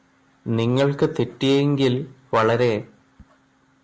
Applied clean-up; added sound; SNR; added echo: none; none; none; none.